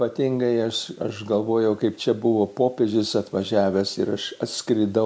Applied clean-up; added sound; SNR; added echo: none; none; none; none.